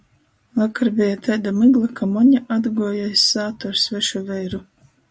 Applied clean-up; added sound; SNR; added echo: none; none; none; none.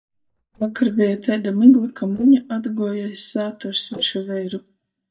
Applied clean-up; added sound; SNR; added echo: neural mask model DeepFilterNet 3.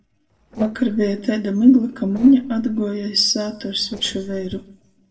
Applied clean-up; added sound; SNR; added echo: neural separator model SepFormer DNS4.